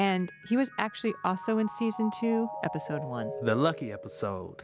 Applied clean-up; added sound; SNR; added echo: none; Mallet percussion; 11 dB; none.